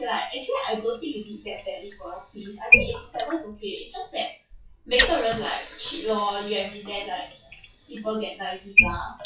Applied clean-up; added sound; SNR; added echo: classical method WPE with log-MMSE.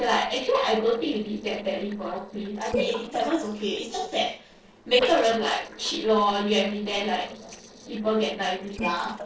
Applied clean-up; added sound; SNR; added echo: neural separator model SepFormer DNS4.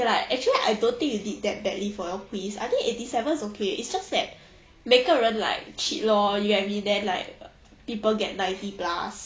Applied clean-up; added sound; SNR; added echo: none; none; none; none.